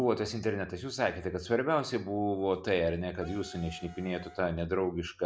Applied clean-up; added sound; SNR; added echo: none; Wind instrument, woodwind instrument; 18 dB; none.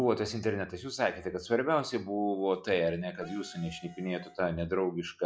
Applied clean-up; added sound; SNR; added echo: classical method log-MMSE.